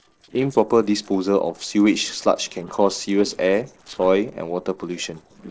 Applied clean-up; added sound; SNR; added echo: neural separator model SepFormer DNS4.